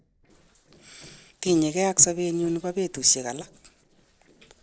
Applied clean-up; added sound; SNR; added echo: neural separator model SepFormer DNS4.